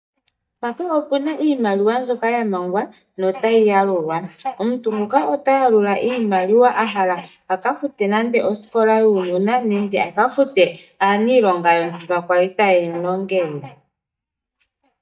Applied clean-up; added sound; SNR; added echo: neural mask model DeepFilterNet 3.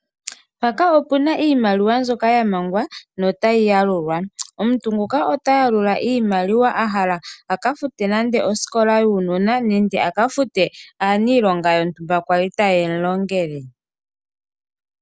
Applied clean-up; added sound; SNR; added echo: none; none; none; none.